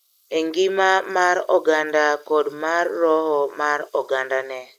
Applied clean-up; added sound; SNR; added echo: neural mask model Resemble Enhance denoiser.